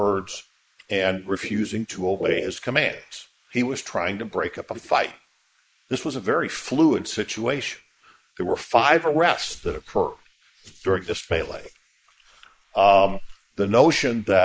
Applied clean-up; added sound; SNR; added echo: neural mask model Resemble Enhance denoiser.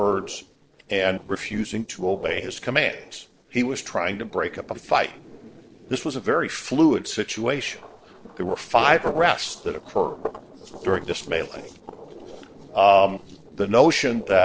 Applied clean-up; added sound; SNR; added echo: neural separator model SepFormer DNS4.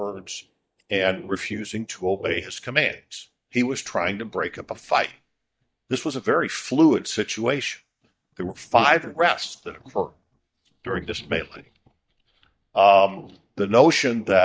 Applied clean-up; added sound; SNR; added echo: neural mask model DeepFilterNet 3.